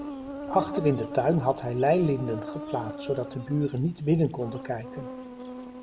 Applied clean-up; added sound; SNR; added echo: none; Insect; 10 dB; none.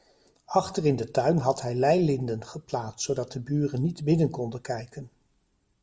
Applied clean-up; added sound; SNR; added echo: none; none; none; none.